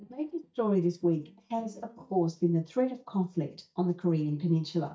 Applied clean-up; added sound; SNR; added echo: neural mask model DeepFilterNet 3.